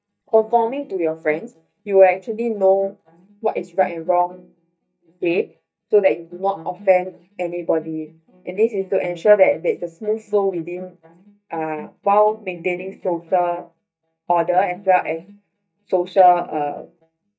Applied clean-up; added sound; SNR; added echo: neural mask model DeepFilterNet 3.